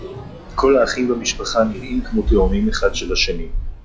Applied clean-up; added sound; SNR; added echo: classical method log-MMSE.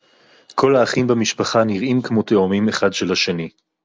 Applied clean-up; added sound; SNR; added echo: none; none; none; none.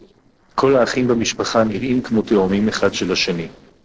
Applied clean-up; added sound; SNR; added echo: neural separator model SepFormer DNS4.